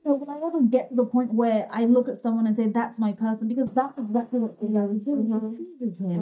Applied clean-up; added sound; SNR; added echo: neural mask model DeepFilterNet 3.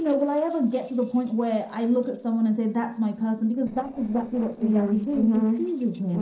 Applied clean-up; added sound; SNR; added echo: neural separator model SepFormer DNS4.